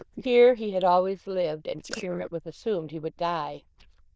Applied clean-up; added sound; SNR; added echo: neural diffusion model UNIVERSE++.